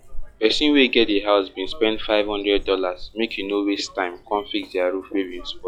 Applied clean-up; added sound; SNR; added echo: classical method log-MMSE.